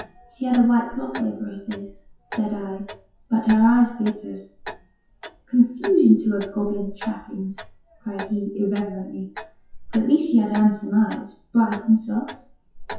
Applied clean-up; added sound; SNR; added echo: classical method WPE with log-MMSE.